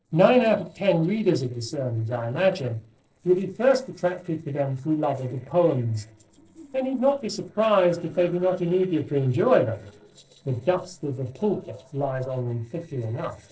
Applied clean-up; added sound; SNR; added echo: neural separator model SepFormer DNS4.